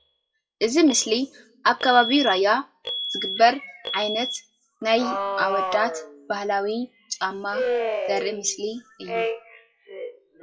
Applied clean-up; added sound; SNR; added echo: classical method WPE with log-MMSE.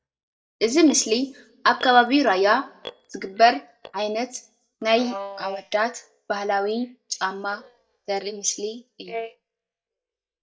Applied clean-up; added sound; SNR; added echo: neural mask model DeepFilterNet 3.